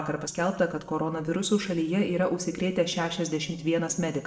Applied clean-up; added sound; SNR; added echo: neural separator model SepFormer DNS4.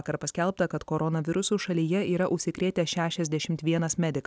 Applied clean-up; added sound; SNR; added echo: none; none; none; none.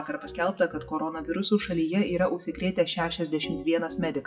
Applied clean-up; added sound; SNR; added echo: classical method WPE with log-MMSE.